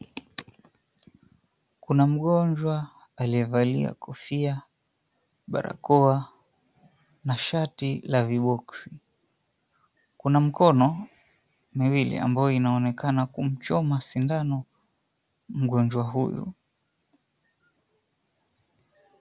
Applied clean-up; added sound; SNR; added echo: none; none; none; none.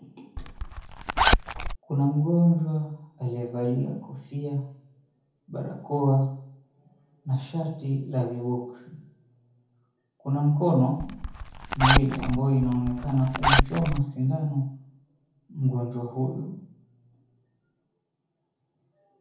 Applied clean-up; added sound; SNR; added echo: none; Zipper (clothing); -2 dB; reverberation time 0.7 s.